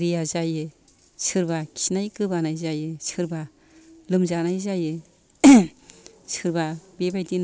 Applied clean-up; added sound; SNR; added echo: none; none; none; none.